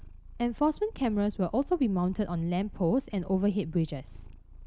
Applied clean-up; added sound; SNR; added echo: none; Purr; 16 dB; none.